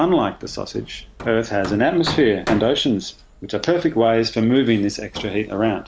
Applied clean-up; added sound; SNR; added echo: none; Hammer; 15 dB; none.